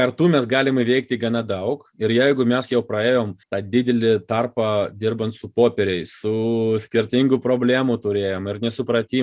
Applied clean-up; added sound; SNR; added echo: none; none; none; none.